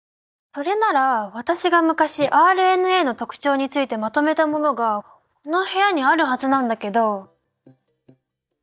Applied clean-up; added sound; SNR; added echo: neural mask model DeepFilterNet 3.